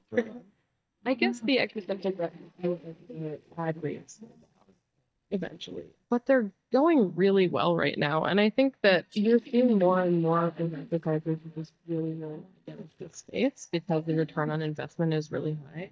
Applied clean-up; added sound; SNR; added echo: neural mask model DeepFilterNet 3.